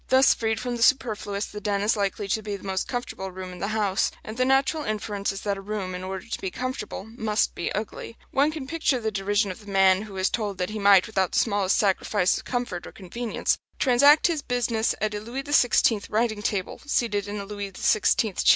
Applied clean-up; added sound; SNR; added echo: none; none; none; none.